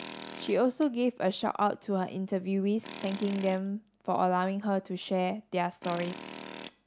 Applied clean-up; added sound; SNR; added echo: none; Tools; 15 dB; none.